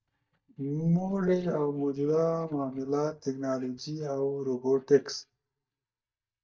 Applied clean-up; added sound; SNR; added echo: neural mask model DeepFilterNet 3.